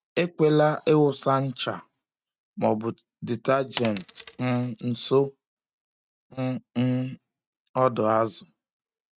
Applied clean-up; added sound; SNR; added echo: neural mask model RNNoise.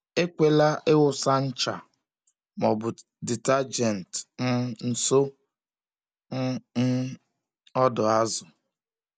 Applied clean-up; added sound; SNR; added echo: none; none; none; none.